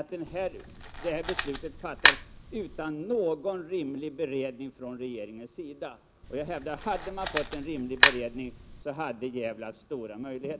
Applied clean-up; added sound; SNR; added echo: none; Camera; -4 dB; none.